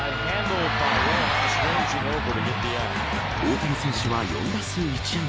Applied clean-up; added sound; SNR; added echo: none; none; none; none.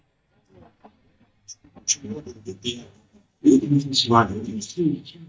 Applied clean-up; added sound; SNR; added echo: neural mask model DeepFilterNet 3.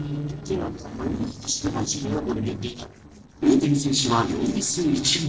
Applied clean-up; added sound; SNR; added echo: neural separator model SepFormer DNS4.